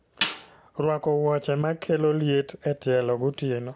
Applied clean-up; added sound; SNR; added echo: none; Snare drum; 10 dB; none.